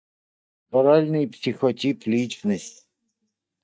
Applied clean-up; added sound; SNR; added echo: neural mask model DeepFilterNet 3.